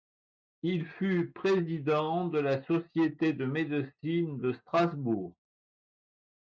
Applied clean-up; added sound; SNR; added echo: neural mask model Resemble Enhance denoiser.